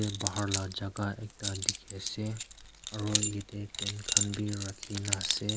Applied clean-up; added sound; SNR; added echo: none; Keys jangling; -1 dB; none.